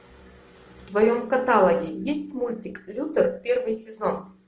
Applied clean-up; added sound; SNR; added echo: none; none; none; none.